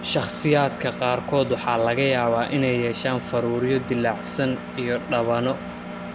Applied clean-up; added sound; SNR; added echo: none; Engine; 11 dB; none.